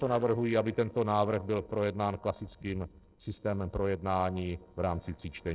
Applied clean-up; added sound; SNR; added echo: neural separator model SepFormer DNS4.